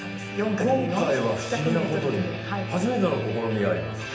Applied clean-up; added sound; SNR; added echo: none; none; none; reverberation time 0.8 s.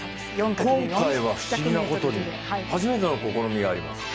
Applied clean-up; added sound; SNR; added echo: none; none; none; none.